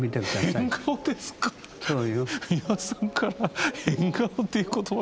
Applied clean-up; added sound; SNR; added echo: none; Subway, metro, underground; 20 dB; none.